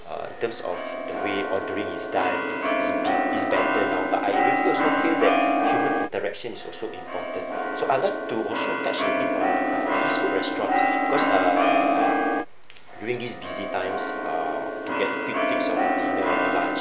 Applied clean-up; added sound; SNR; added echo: none; Keyboard (musical); -4 dB; none.